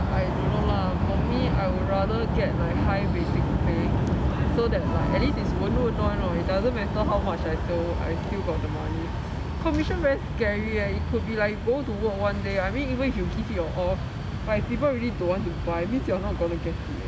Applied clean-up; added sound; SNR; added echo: none; none; none; none.